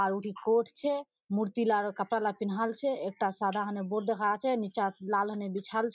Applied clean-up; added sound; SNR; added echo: none; none; none; none.